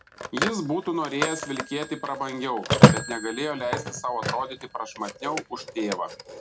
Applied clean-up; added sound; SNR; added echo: none; Telephone; -4 dB; none.